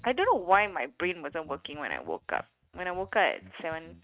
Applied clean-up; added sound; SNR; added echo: neural mask model RNNoise.